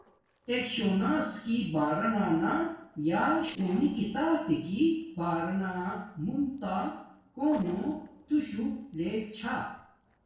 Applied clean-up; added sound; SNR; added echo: neural separator model SepFormer DNS4.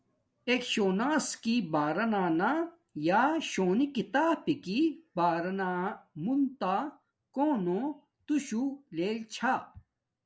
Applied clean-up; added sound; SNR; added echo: none; none; none; none.